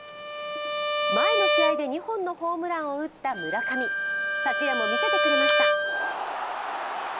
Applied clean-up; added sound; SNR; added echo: none; Bowed string instrument + Bowed string instrument; -4 dB; none.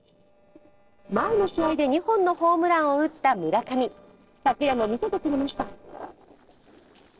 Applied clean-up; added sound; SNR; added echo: neural separator model SepFormer DNS4.